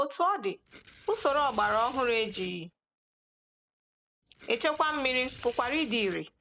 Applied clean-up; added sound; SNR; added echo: none; Tearing; 18 dB; none.